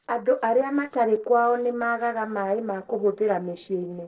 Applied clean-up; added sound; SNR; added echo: neural separator model SepFormer DNS4.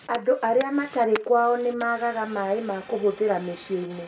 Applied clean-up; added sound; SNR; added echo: none; Fire; 19 dB; reverberation time 0.4 s.